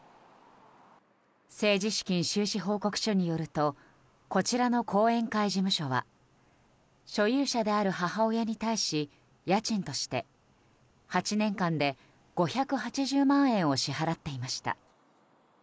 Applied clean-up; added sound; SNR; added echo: none; none; none; none.